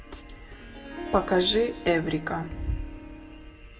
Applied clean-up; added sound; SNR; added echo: none; Harp; 13 dB; reverberation time 0.8 s.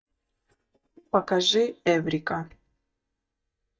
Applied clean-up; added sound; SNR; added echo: neural mask model DeepFilterNet 3.